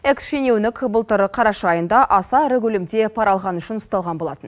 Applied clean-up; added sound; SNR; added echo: none; none; none; none.